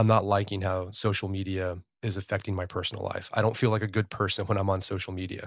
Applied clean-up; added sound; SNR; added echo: none; none; none; none.